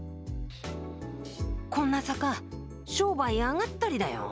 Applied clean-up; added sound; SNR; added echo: none; none; none; none.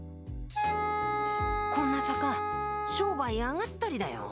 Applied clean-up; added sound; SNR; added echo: none; Wind instrument, woodwind instrument; -2 dB; none.